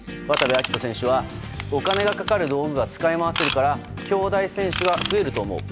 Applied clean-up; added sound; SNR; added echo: none; Ratchet, pawl / Tools; 9 dB; none.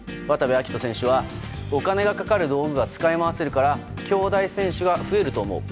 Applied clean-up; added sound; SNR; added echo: none; none; none; none.